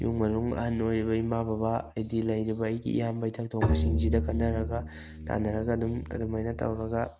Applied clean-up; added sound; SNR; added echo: neural mask model RNNoise.